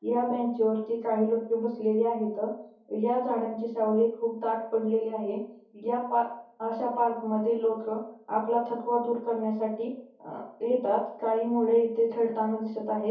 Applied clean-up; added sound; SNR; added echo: none; none; none; reverberation time 0.6 s.